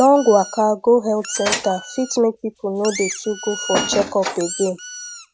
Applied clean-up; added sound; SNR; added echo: none; Squeak; 13 dB; none.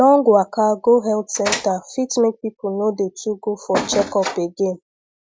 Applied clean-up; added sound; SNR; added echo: none; none; none; none.